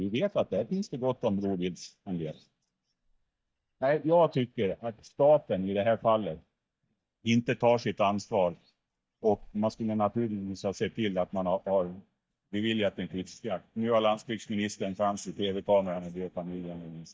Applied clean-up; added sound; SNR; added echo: neural mask model DeepFilterNet 3.